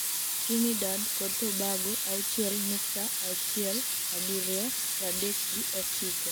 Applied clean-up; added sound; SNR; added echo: none; Sink (filling or washing) / Water tap, faucet; -5 dB; none.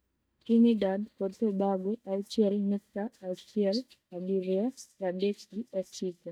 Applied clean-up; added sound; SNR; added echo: neural mask model DeepFilterNet 3.